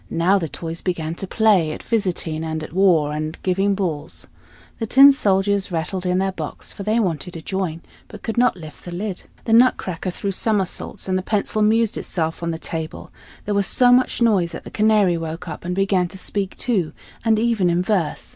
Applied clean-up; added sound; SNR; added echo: none; none; none; none.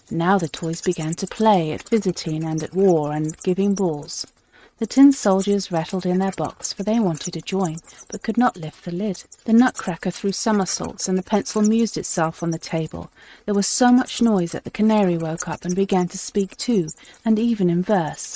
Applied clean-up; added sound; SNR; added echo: neural mask model RNNoise.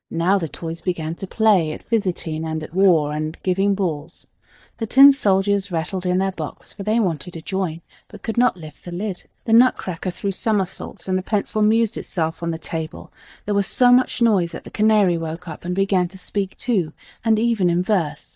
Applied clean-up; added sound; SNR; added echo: neural mask model DeepFilterNet 3.